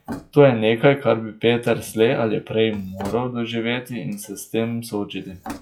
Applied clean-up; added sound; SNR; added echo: classical method log-MMSE.